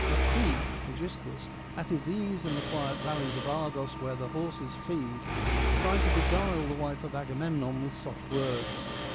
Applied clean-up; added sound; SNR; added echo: none; Mechanisms; -2 dB; none.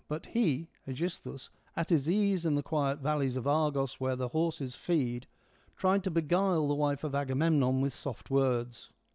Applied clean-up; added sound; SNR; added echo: none; none; none; none.